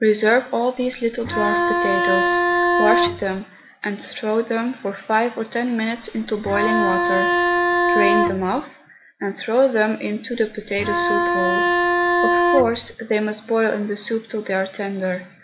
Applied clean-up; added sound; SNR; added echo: none; Bowed string instrument; -3 dB; none.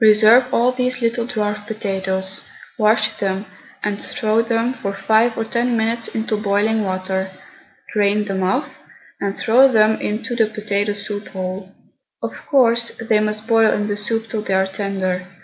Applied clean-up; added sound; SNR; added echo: none; none; none; none.